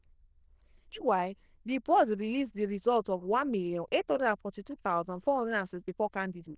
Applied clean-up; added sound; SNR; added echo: neural diffusion model UNIVERSE++.